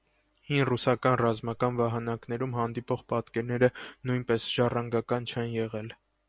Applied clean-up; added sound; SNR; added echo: none; none; none; none.